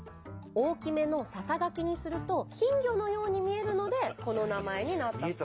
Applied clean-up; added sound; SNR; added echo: none; none; none; none.